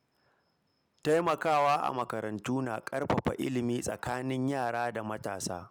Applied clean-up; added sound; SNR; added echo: none; none; none; none.